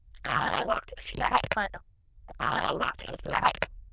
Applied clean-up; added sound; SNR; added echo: neural diffusion model UNIVERSE++.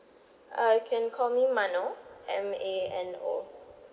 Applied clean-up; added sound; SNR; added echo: none; none; none; none.